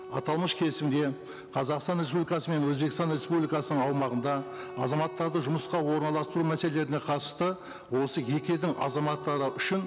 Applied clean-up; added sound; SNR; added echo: none; Wind instrument, woodwind instrument; 15 dB; none.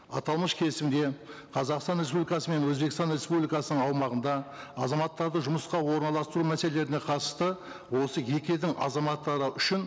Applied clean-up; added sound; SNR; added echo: none; none; none; none.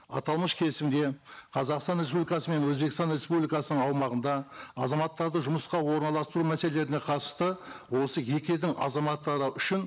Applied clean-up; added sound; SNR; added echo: neural mask model Resemble Enhance denoiser.